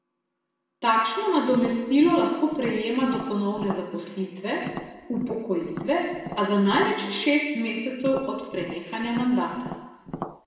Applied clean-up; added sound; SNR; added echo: none; Tap; 13 dB; reverberation time 1.2 s.